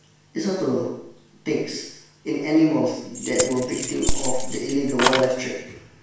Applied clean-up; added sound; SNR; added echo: none; Keys jangling; -1 dB; reverberation time 0.7 s.